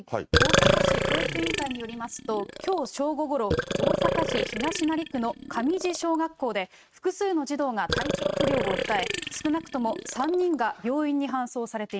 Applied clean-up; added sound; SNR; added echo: neural mask model RNNoise.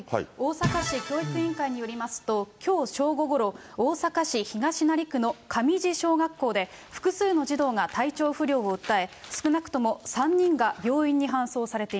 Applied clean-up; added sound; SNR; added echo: none; none; none; none.